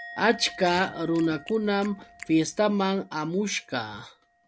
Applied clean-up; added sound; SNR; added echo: none; Musical instrument + Chewing, mastication; 20 dB; none.